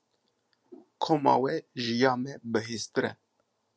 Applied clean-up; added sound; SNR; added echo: none; none; none; none.